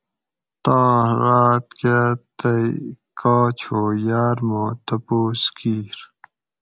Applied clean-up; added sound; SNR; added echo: none; none; none; none.